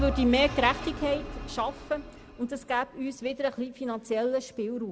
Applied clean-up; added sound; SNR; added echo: none; Engine / Vehicle; 10 dB; none.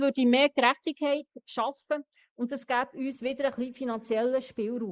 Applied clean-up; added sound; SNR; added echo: neural mask model Resemble Enhance denoiser.